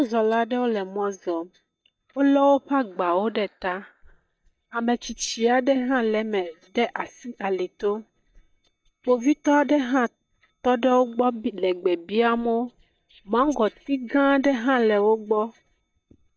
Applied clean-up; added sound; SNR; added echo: neural mask model DeepFilterNet 3.